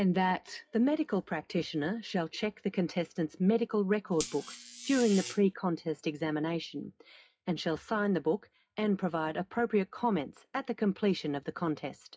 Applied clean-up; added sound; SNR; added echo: classical method WPE with log-MMSE.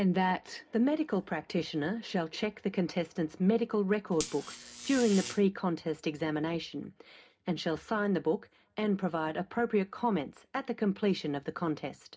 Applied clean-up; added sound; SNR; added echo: none; Buzz; 10 dB; reverberation time 0.3 s.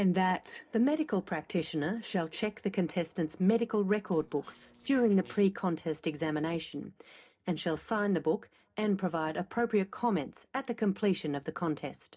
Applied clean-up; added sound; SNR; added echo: neural separator model SepFormer DNS4.